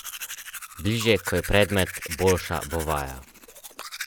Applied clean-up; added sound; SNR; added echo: none; Domestic sounds, home sounds; 10 dB; none.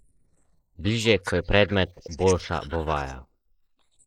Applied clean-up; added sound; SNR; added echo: neural mask model Resemble Enhance denoiser.